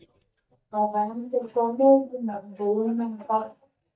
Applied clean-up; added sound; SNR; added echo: neural mask model DeepFilterNet 3.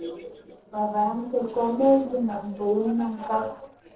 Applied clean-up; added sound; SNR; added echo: neural separator model SepFormer DNS4.